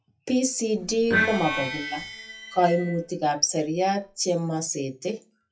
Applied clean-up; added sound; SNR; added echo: classical method WPE with log-MMSE.